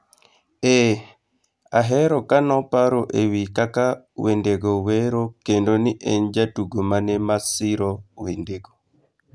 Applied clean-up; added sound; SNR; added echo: none; none; none; none.